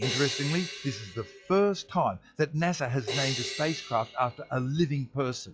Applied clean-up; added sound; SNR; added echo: classical method log-MMSE.